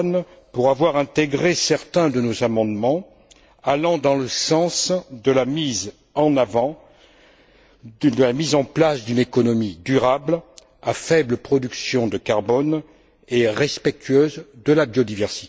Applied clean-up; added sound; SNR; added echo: none; none; none; none.